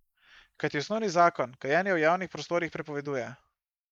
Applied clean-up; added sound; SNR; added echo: neural mask model Resemble Enhance denoiser.